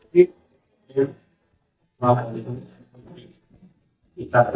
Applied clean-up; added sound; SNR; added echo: neural mask model DeepFilterNet 3.